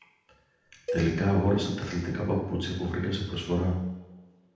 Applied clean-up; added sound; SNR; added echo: none; Cowbell; 11 dB; reverberation time 0.9 s.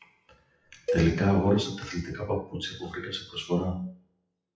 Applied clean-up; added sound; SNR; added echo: classical method WPE with log-MMSE.